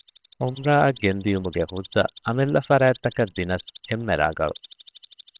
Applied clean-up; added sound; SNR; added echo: neural separator model SepFormer WHAMR!.